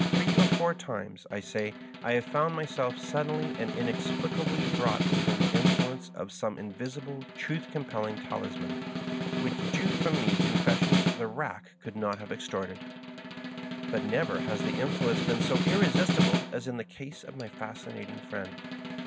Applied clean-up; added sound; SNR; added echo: none; Snare drum; -3 dB; none.